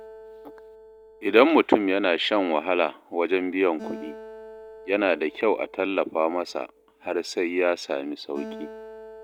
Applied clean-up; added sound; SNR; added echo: none; Acoustic guitar; 19 dB; none.